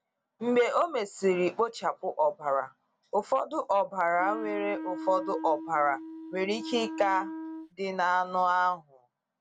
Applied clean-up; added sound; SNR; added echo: none; Wind instrument, woodwind instrument; 9 dB; none.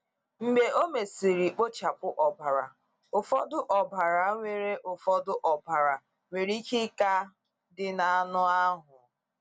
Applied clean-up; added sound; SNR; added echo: none; none; none; none.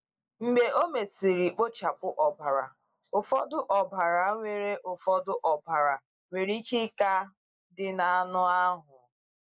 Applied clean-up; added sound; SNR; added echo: neural mask model Resemble Enhance denoiser.